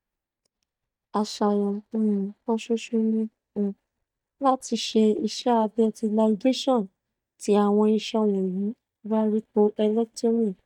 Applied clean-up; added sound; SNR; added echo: neural mask model DeepFilterNet 3.